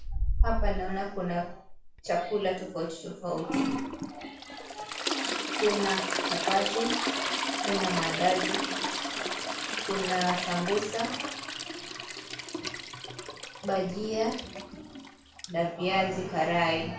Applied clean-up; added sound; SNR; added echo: none; Trickle, dribble / Toilet flush; 1 dB; reverberation time 0.4 s.